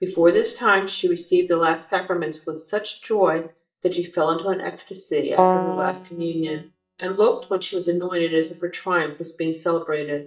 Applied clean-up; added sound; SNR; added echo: neural mask model DeepFilterNet 3.